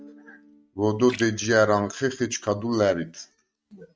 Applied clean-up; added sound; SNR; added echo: neural mask model RNNoise.